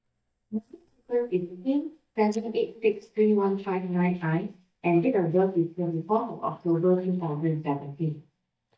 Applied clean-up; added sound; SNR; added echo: neural mask model DeepFilterNet 3.